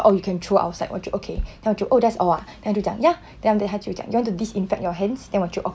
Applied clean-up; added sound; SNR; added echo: none; none; none; none.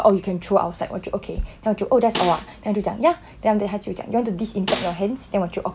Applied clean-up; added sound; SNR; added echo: none; Snare drum; 9 dB; none.